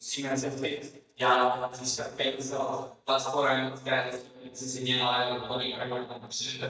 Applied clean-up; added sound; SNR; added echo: neural mask model DeepFilterNet 3.